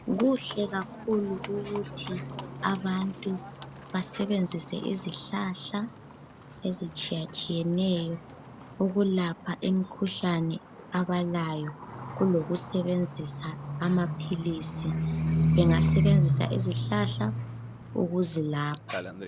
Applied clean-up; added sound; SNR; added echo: none; Livestock, farm animals, working animals; 3 dB; none.